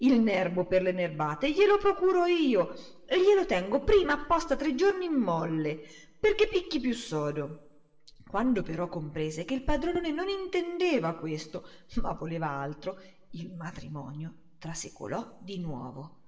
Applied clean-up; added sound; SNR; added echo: none; none; none; reverberation time 0.7 s.